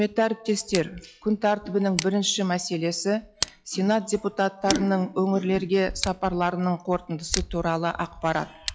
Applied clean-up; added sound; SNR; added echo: classical method log-MMSE.